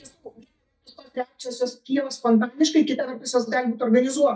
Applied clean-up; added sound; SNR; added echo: neural mask model DeepFilterNet 3.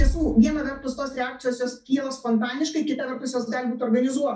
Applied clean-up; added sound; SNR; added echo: none; Bass drum; 7 dB; reverberation time 0.3 s.